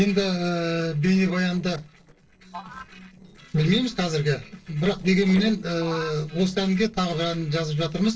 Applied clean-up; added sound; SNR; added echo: neural separator model SepFormer DNS4.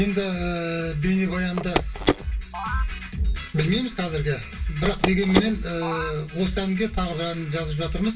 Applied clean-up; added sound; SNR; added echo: none; Telephone; 5 dB; reverberation time 0.2 s.